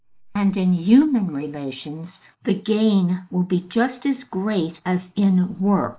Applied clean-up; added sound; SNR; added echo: neural mask model Resemble Enhance denoiser.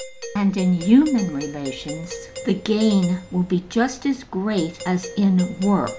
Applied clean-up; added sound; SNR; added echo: none; Doorbell; 16 dB; none.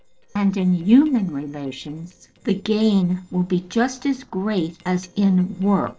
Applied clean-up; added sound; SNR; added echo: neural separator model SepFormer DNS4.